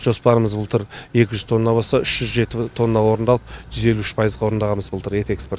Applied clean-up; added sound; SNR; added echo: none; none; none; none.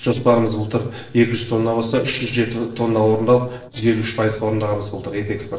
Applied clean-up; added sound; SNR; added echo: neural separator model SepFormer DNS4.